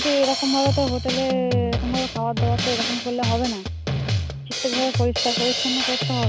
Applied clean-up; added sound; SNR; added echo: none; Drum kit; 0 dB; none.